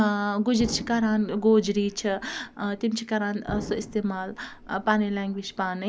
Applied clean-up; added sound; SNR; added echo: none; Explosion; 16 dB; none.